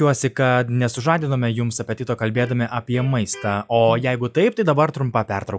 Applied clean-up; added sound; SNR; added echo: classical method log-MMSE.